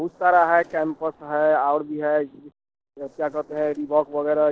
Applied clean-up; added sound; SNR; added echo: neural separator model SepFormer DNS4.